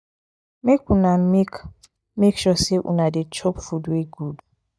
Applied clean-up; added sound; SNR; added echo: neural mask model DeepFilterNet 3.